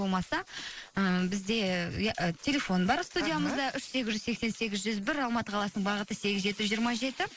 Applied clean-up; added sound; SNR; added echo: neural mask model Resemble Enhance denoiser.